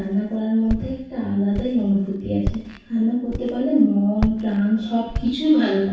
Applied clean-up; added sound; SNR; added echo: none; Walk, footsteps; 11 dB; reverberation time 0.7 s.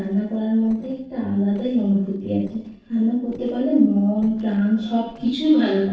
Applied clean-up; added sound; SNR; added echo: neural separator model SepFormer DNS4.